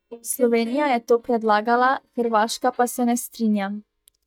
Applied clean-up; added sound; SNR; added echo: neural mask model DeepFilterNet 3.